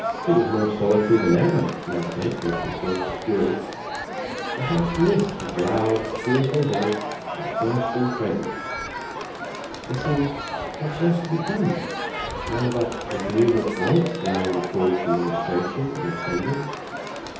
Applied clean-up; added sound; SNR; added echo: none; Crowd; 6 dB; reverberation time 0.7 s.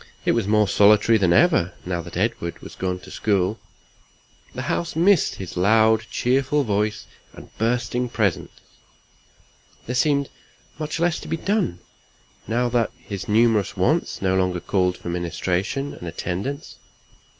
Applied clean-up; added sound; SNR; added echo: none; none; none; none.